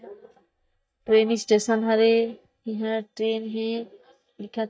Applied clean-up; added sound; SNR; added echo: neural mask model DeepFilterNet 3.